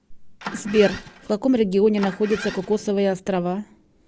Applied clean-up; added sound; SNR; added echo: none; Engine starting; 14 dB; none.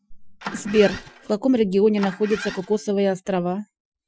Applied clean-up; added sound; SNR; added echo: classical method Wiener filter.